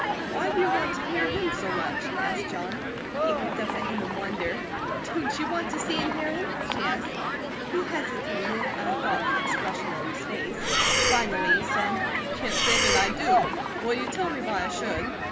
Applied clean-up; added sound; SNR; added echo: none; Human group actions + Breathing; -5 dB; none.